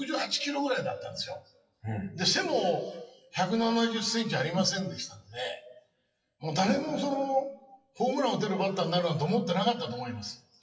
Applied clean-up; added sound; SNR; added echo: classical method WPE with log-MMSE.